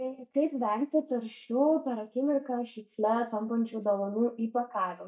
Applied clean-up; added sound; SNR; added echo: neural mask model DeepFilterNet 3.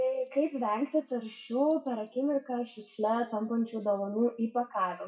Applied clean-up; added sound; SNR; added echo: classical method WPE with log-MMSE.